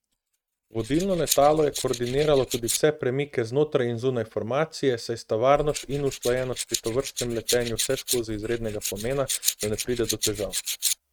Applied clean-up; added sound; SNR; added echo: neural mask model RNNoise.